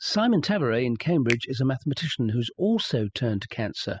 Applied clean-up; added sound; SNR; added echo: classical method spectral subtraction.